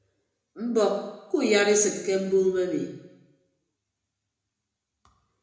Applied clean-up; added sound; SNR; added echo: none; none; none; reverberation time 0.9 s.